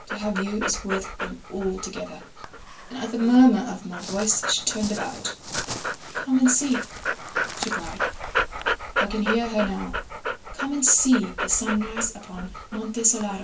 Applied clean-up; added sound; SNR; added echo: none; Dog; 6 dB; reverberation time 0.2 s.